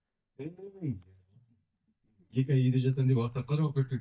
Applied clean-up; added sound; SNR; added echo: neural mask model DeepFilterNet 3.